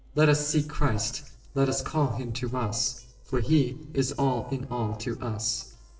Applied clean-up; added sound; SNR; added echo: neural separator model SepFormer DNS4.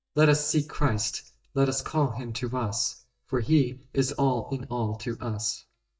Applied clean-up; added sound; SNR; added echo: neural mask model DeepFilterNet 3.